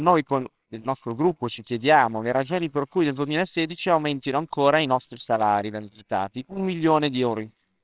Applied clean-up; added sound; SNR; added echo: neural separator model SepFormer WHAMR!.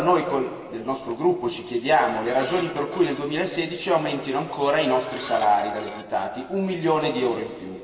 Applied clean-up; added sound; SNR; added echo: none; Dishes, pots, and pans / Glass; 16 dB; reverberation time 2.6 s.